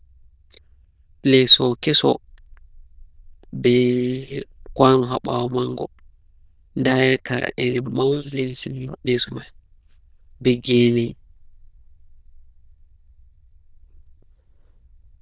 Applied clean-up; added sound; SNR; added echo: neural diffusion model UNIVERSE++.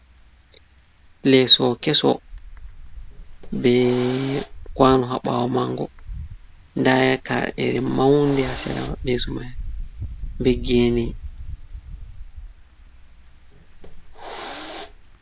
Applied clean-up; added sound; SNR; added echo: none; Wind + Hiss; 12 dB; none.